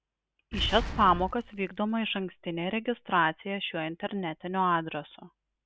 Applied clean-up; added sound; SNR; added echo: none; Boom; 9 dB; none.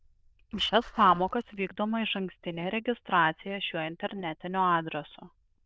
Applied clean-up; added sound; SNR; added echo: neural diffusion model UNIVERSE++.